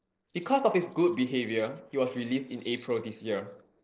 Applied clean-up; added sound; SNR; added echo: neural separator model SepFormer DNS4.